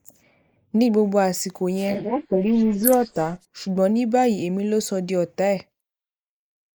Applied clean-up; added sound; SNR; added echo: neural mask model Resemble Enhance denoiser.